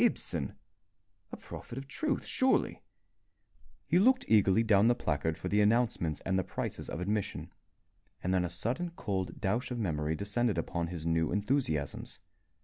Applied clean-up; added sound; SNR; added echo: none; none; none; none.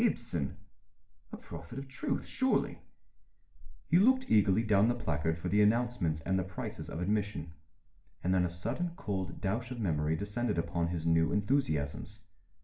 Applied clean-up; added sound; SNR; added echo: none; none; none; reverberation time 0.4 s.